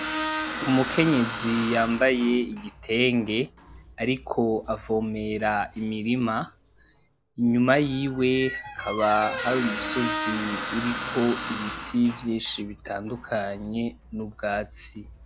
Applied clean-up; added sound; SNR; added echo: none; Squeak; 8 dB; none.